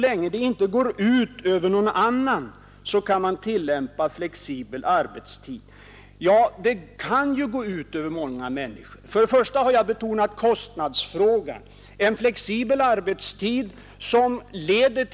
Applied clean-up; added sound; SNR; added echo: none; none; none; none.